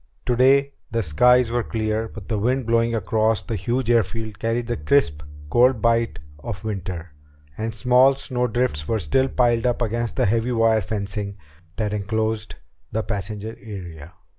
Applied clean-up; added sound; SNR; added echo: none; Bowed string instrument; 16 dB; none.